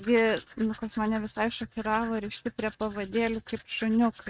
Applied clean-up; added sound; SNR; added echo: neural mask model RNNoise.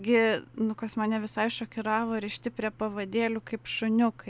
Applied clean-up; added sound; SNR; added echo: none; none; none; none.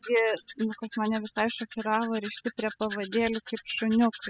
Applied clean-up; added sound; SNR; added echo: classical method spectral subtraction.